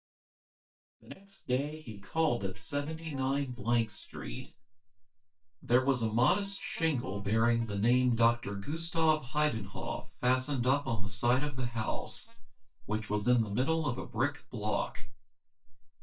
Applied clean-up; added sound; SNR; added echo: neural mask model DeepFilterNet 3.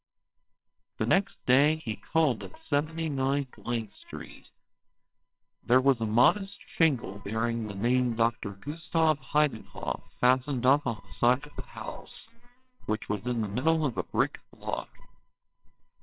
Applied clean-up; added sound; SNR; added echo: neural separator model SepFormer WHAMR!.